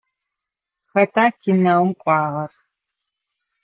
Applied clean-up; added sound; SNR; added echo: none; none; none; none.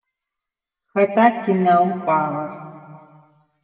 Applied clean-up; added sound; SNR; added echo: none; none; none; reverberation time 2.0 s.